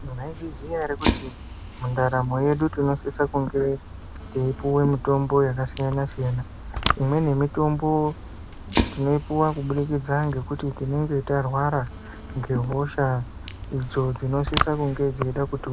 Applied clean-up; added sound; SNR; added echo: none; Fire; 7 dB; none.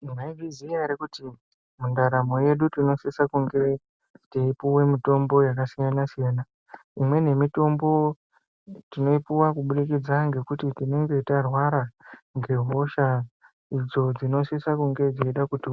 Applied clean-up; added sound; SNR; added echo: none; none; none; none.